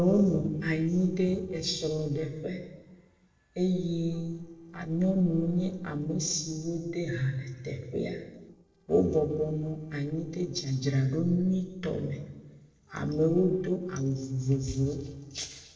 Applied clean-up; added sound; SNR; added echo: neural separator model SepFormer DNS4.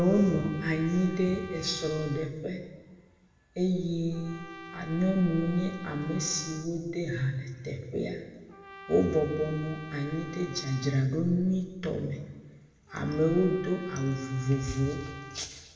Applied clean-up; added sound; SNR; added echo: none; Trumpet; 18 dB; reverberation time 1.2 s.